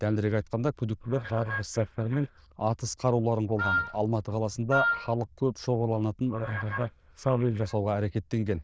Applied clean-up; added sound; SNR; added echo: neural diffusion model UNIVERSE++.